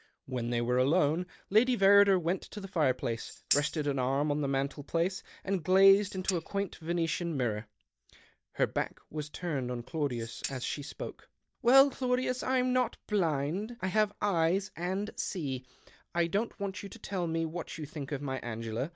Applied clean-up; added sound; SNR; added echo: neural mask model DeepFilterNet 3.